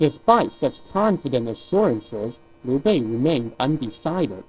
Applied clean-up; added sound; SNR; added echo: neural separator model SepFormer DNS4.